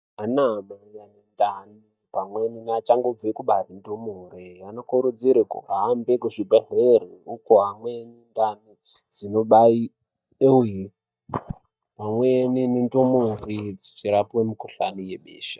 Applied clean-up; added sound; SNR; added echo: neural mask model DeepFilterNet 3.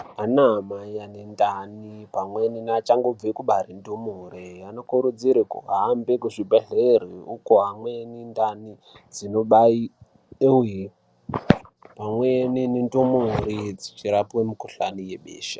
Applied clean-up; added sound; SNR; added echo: none; none; none; none.